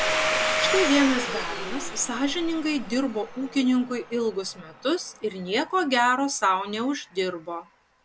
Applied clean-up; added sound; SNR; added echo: none; Domestic sounds, home sounds; 5 dB; none.